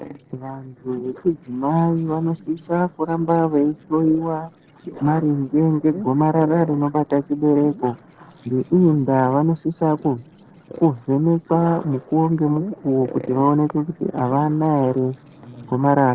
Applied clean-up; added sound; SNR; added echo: neural separator model SepFormer DNS4.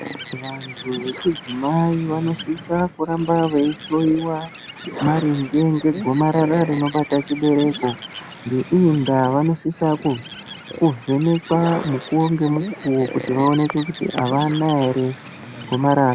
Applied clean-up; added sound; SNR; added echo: none; Bird; 12 dB; none.